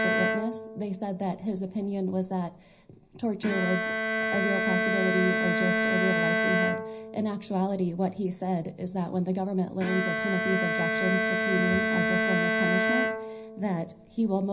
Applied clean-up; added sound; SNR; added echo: none; Bowed string instrument; 0 dB; reverberation time 0.4 s.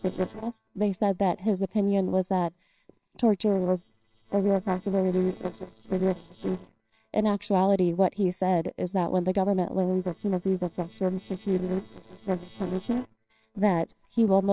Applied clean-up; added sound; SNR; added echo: neural separator model SepFormer WHAMR!.